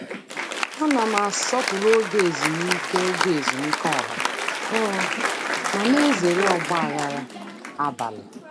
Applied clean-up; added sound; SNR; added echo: none; Applause; 2 dB; none.